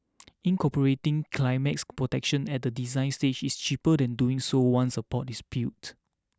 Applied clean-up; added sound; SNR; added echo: none; none; none; none.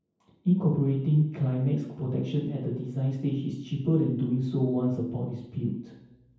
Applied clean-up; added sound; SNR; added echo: none; none; none; reverberation time 0.9 s.